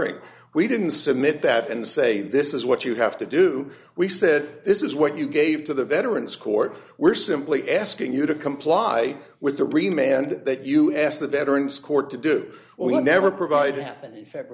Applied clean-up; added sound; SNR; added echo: none; none; none; none.